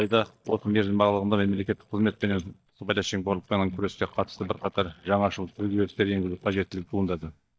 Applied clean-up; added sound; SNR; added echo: neural mask model DeepFilterNet 3.